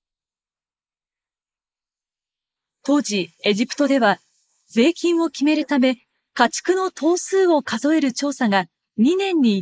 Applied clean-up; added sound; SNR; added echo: neural mask model Resemble Enhance denoiser.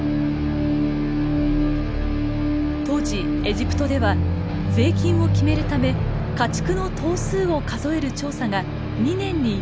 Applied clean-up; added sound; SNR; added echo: none; none; none; none.